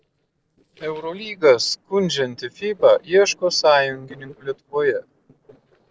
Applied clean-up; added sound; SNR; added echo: neural separator model SepFormer DNS4.